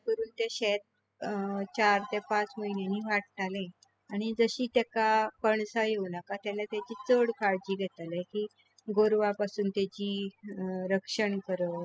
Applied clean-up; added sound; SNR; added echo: classical method spectral subtraction.